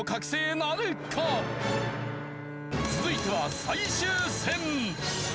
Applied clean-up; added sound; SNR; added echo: none; Bowed string instrument; 13 dB; none.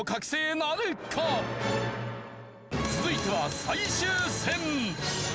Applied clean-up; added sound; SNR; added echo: none; none; none; none.